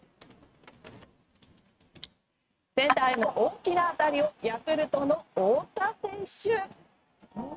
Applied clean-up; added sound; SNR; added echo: neural mask model RNNoise.